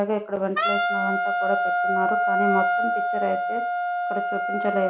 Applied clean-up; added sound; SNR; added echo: none; Wind instrument, woodwind instrument; -4 dB; reverberation time 0.4 s.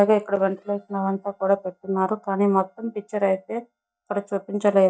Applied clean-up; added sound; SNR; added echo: neural mask model DeepFilterNet 3.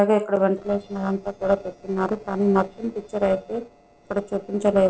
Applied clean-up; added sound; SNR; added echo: neural separator model SepFormer DNS4.